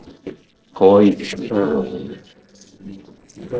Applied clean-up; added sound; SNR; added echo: neural separator model SepFormer DNS4.